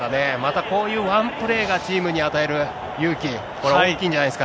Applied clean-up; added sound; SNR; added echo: none; none; none; none.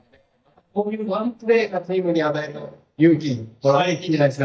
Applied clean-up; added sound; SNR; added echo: neural mask model DeepFilterNet 3.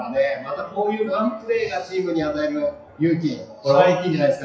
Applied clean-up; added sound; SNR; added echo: classical method WPE with log-MMSE.